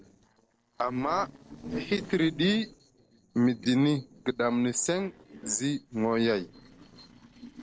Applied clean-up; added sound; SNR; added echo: neural separator model SepFormer DNS4.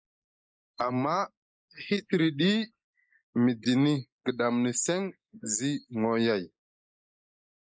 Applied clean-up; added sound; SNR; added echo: neural mask model Resemble Enhance denoiser.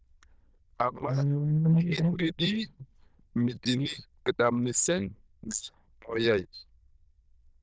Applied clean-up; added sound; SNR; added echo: neural diffusion model UNIVERSE++.